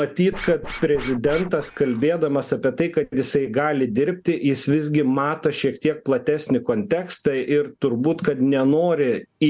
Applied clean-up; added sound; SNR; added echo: none; Scratching (performance technique); 14 dB; none.